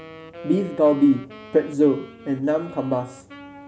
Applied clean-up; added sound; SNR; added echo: none; Wind instrument, woodwind instrument; 19 dB; none.